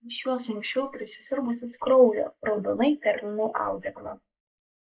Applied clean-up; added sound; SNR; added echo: neural mask model Resemble Enhance denoiser.